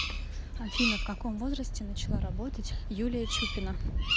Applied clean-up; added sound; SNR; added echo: none; Bird vocalization, bird call, bird song; 5 dB; none.